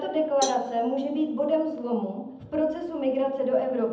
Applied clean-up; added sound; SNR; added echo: none; Cowbell; 14 dB; reverberation time 0.8 s.